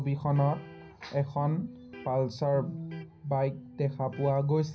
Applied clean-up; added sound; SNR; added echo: none; Electric guitar; 16 dB; reverberation time 0.5 s.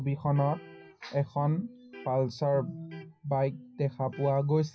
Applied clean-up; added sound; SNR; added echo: classical method WPE with log-MMSE.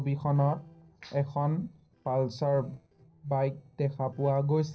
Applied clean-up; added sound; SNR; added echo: neural separator model SepFormer DNS4.